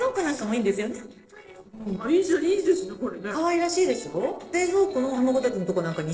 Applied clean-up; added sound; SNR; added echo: neural separator model SepFormer DNS4.